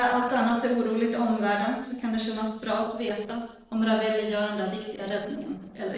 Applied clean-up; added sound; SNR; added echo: neural separator model SepFormer DNS4.